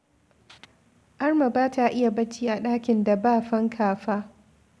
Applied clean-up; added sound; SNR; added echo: none; none; none; none.